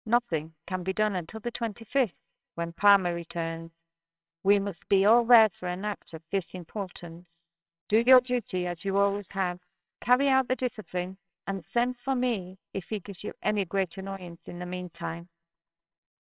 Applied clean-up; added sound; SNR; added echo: neural separator model SepFormer WHAMR!.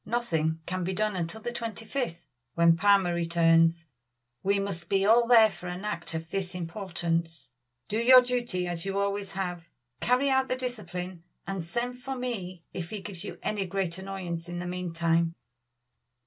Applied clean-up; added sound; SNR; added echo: none; none; none; none.